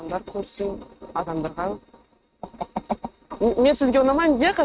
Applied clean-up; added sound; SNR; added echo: neural mask model RNNoise.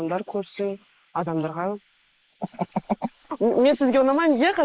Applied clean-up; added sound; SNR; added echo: neural mask model Resemble Enhance denoiser.